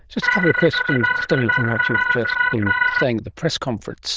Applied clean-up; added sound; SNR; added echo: neural diffusion model UNIVERSE++.